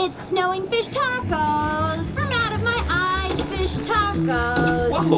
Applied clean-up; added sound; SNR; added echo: none; Fixed-wing aircraft, airplane; 14 dB; reverberation time 0.2 s.